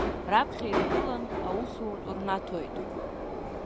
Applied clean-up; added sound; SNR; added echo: none; Subway, metro, underground; -1 dB; none.